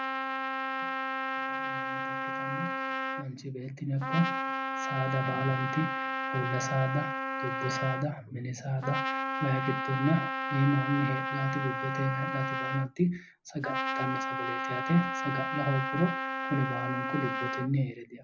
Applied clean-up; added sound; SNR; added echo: none; Trumpet; 1 dB; none.